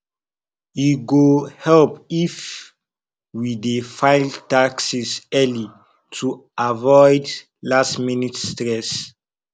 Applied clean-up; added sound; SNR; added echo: none; none; none; none.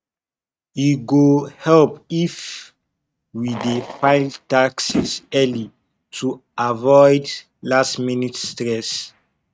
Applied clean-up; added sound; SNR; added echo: neural mask model RNNoise.